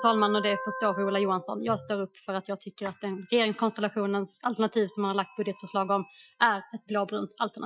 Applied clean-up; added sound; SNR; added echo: classical method Wiener filter.